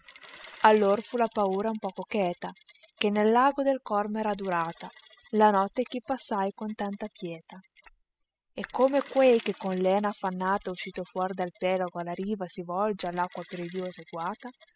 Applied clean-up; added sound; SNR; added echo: classical method spectral subtraction.